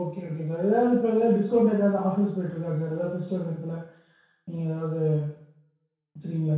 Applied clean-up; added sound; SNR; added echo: none; none; none; reverberation time 0.6 s.